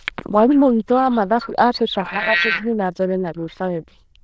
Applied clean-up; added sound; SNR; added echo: neural diffusion model UNIVERSE++.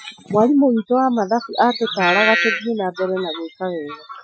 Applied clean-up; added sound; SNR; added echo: classical method Wiener filter.